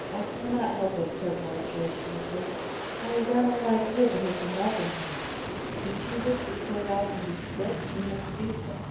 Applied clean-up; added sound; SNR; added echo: none; Aircraft; 4 dB; reverberation time 1.0 s.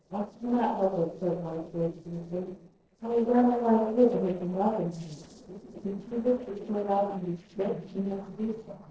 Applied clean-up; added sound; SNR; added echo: neural separator model SepFormer DNS4.